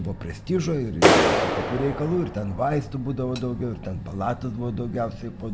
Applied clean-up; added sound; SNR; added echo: none; Clapping; -2 dB; none.